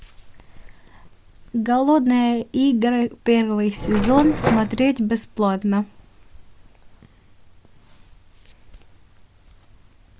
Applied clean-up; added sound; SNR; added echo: none; Mechanisms; 2 dB; none.